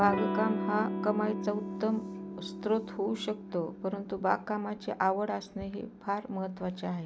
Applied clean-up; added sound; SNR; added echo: none; Electric guitar / Strum; 5 dB; none.